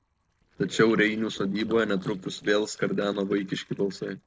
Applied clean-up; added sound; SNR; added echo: neural separator model SepFormer DNS4.